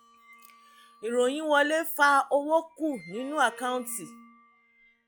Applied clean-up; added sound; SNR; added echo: classical method log-MMSE.